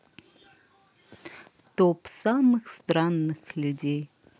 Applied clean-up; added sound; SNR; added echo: none; none; none; none.